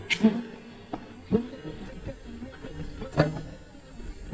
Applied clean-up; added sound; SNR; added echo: neural mask model DeepFilterNet 3.